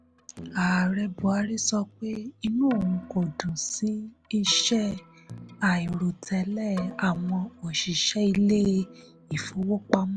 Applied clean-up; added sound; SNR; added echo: none; Keyboard (musical); 18 dB; none.